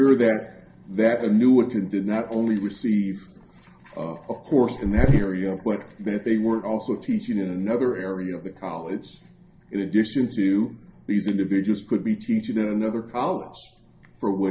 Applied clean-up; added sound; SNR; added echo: none; Buzz; -5 dB; reverberation time 0.3 s.